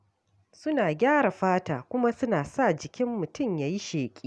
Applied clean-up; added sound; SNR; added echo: none; none; none; none.